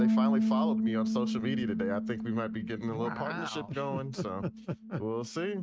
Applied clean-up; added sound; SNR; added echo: neural mask model RNNoise.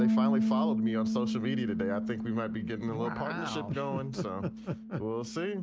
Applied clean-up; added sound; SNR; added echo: none; Bass guitar; -2 dB; none.